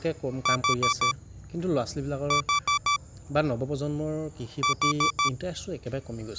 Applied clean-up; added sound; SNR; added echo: none; Alarm; -3 dB; none.